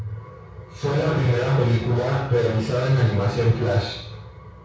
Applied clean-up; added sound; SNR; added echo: none; none; none; reverberation time 0.6 s.